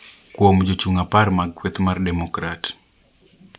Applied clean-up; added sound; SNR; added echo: none; none; none; none.